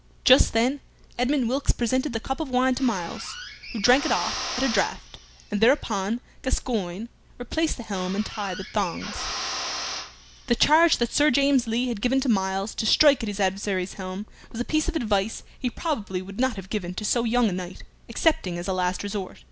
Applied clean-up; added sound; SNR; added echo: none; Drill; 10 dB; none.